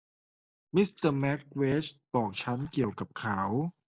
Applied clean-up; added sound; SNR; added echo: neural mask model Resemble Enhance denoiser.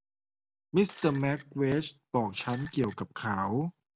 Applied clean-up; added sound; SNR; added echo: none; Shatter; 19 dB; none.